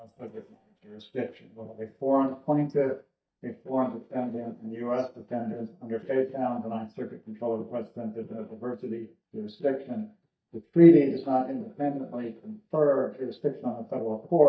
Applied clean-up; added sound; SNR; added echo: neural mask model DeepFilterNet 3.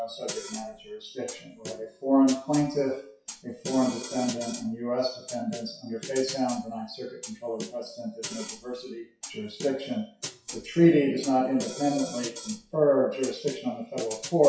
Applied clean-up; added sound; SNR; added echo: classical method WPE with log-MMSE.